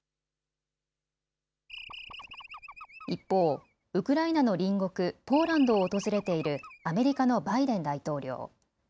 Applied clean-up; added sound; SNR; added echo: none; Animal; 17 dB; none.